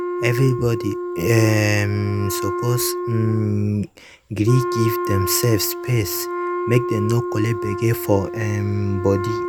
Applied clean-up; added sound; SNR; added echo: none; Wind instrument, woodwind instrument; 5 dB; none.